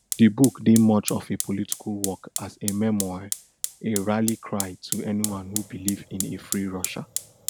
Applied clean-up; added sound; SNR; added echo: none; Fire; 9 dB; none.